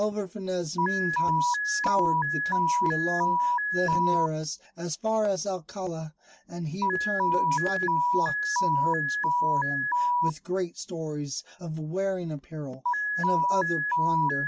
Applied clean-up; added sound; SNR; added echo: none; Alarm; -3 dB; none.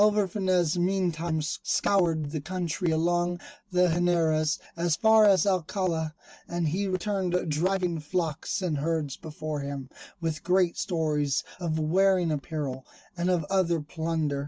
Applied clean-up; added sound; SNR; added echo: none; none; none; none.